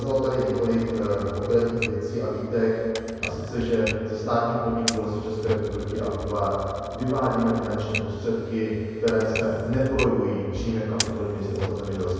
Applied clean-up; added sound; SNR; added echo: none; Typewriter; 11 dB; reverberation time 2.2 s.